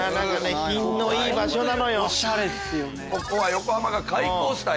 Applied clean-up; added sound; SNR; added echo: none; none; none; none.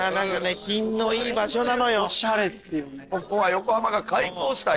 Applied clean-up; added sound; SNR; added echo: neural separator model SepFormer DNS4.